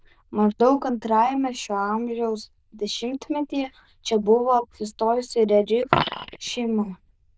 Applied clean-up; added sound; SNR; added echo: neural diffusion model UNIVERSE++.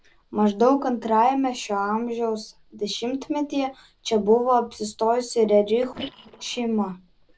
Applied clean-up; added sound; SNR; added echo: neural separator model SepFormer DNS4.